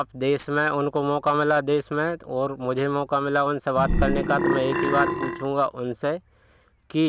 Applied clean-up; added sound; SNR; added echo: none; Burping, eructation; 0 dB; none.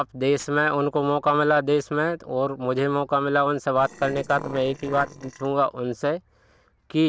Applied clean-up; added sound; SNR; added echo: neural separator model SepFormer DNS4.